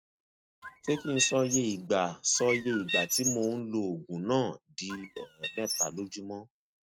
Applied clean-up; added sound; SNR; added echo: neural mask model RNNoise.